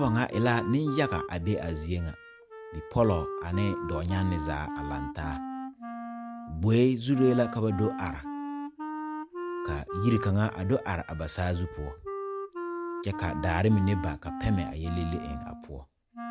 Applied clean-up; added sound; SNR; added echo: none; Wind instrument, woodwind instrument; 8 dB; none.